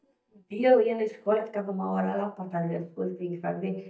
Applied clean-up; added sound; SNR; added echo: neural mask model DeepFilterNet 3.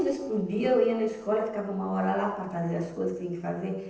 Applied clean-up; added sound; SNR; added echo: neural separator model SepFormer DNS4.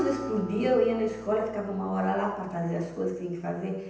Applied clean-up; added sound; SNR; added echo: none; Acoustic guitar; 17 dB; reverberation time 0.9 s.